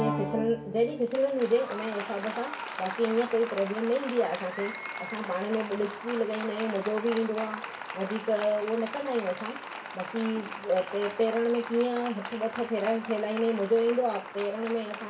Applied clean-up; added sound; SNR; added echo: none; Applause; 9 dB; reverberation time 0.2 s.